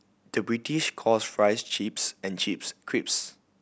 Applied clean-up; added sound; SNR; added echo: none; none; none; none.